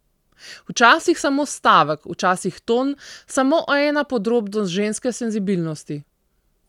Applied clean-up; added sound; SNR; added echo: none; none; none; none.